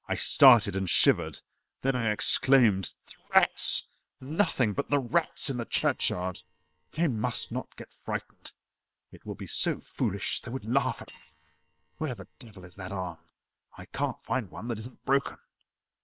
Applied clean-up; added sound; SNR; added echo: neural separator model SepFormer WHAM!.